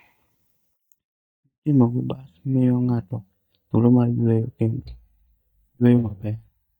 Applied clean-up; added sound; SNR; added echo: neural mask model DeepFilterNet 3.